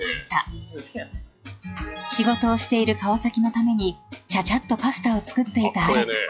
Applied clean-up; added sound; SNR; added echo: classical method log-MMSE.